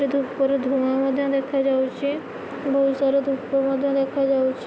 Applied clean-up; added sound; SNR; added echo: none; none; none; none.